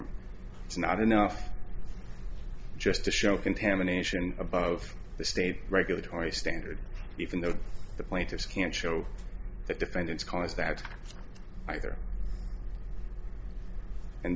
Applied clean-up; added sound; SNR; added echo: none; none; none; none.